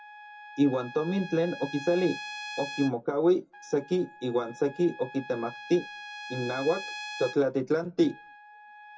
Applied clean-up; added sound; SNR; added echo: none; Trumpet; 14 dB; reverberation time 0.2 s.